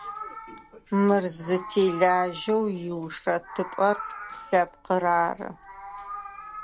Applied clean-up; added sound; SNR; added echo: none; Meow; 14 dB; none.